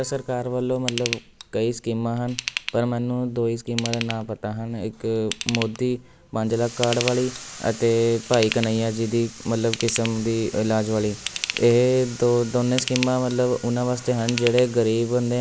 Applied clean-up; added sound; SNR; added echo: none; Ratchet, pawl / Tools; 12 dB; none.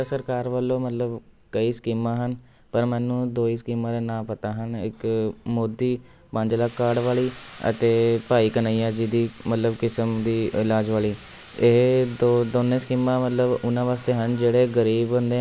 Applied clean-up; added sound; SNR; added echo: none; none; none; none.